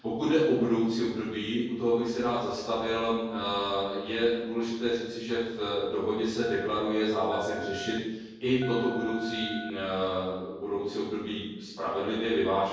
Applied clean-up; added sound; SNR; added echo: none; Telephone; 12 dB; reverberation time 1.3 s.